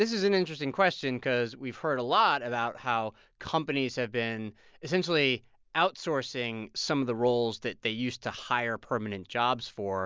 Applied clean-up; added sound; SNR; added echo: none; none; none; none.